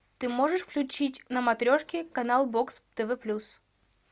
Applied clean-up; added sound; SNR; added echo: none; Tambourine; 12 dB; none.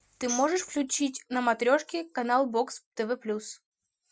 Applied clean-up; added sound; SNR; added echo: classical method Wiener filter.